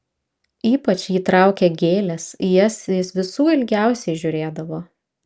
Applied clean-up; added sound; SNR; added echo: none; none; none; none.